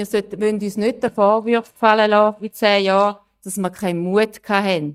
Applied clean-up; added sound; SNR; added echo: neural mask model DeepFilterNet 3.